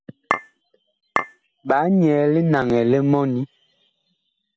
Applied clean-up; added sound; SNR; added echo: none; Chink, clink; 4 dB; none.